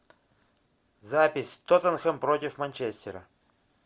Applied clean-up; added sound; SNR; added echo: none; none; none; none.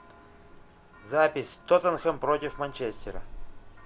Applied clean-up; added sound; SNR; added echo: none; Church bell; 13 dB; none.